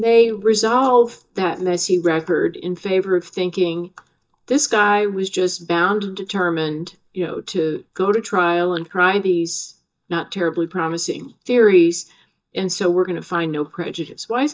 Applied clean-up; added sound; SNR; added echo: neural mask model DeepFilterNet 3.